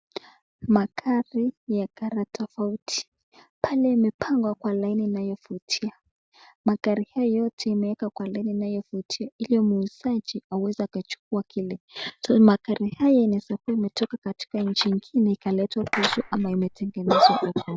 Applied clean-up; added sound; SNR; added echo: none; Clapping; 10 dB; none.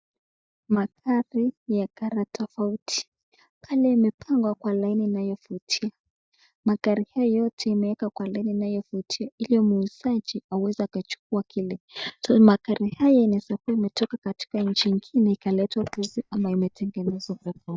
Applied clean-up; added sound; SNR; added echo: neural mask model DeepFilterNet 3.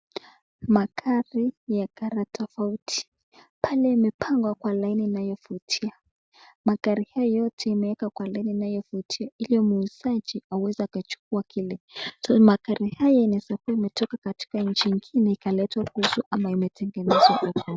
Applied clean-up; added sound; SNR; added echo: none; none; none; none.